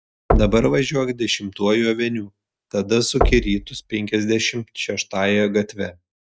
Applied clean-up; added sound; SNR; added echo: neural mask model RNNoise.